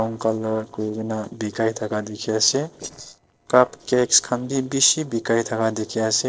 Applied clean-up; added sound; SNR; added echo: neural separator model SepFormer DNS4.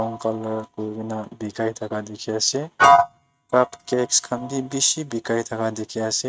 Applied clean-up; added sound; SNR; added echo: neural mask model RNNoise.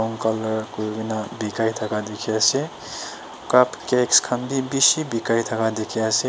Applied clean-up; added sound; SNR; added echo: none; none; none; none.